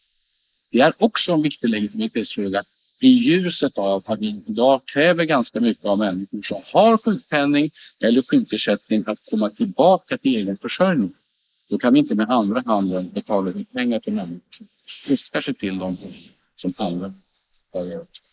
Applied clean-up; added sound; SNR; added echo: neural mask model Resemble Enhance denoiser.